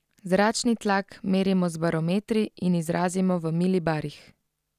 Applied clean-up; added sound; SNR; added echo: none; none; none; none.